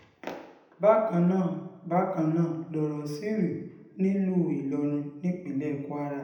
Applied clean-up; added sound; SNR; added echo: none; none; none; reverberation time 0.8 s.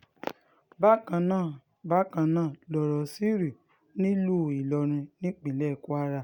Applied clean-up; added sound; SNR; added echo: none; none; none; none.